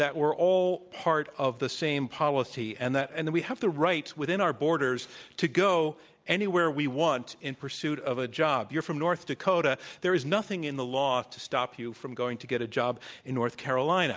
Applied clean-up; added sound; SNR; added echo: none; none; none; none.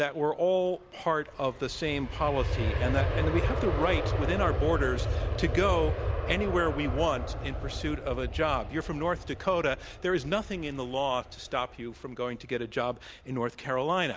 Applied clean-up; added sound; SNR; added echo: none; Aircraft; 3 dB; none.